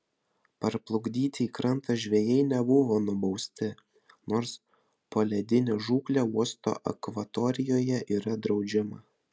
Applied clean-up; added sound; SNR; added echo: none; none; none; none.